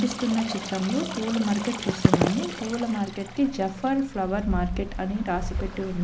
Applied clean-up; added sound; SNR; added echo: none; Stream; 8 dB; none.